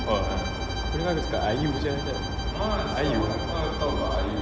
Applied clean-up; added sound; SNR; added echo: none; Bowed string instrument; 11 dB; none.